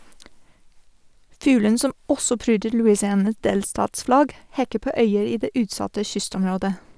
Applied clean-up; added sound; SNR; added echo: none; none; none; none.